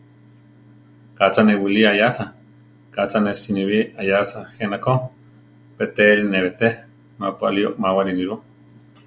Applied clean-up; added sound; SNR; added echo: none; none; none; none.